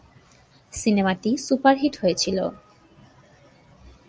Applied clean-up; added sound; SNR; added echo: none; none; none; none.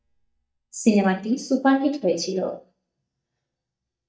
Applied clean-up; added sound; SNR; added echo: neural mask model DeepFilterNet 3.